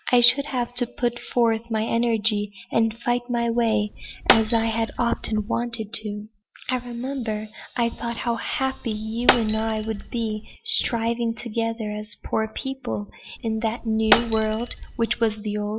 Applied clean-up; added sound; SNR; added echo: none; Shatter; 4 dB; none.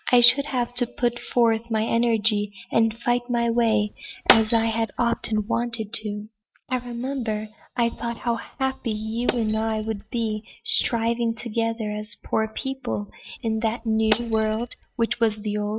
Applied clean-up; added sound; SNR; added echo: neural mask model RNNoise.